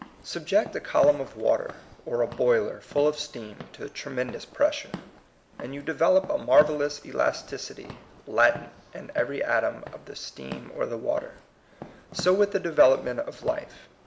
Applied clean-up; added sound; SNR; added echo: none; Walk, footsteps / Siren; 18 dB; none.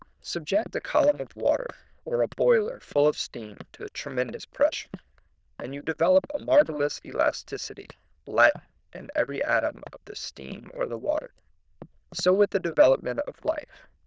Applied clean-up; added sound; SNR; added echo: neural diffusion model UNIVERSE++.